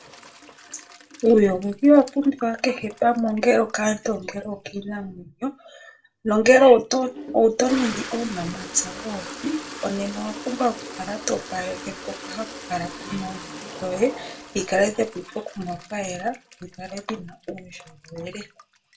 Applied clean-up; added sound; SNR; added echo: none; Toilet flush; 16 dB; reverberation time 0.2 s.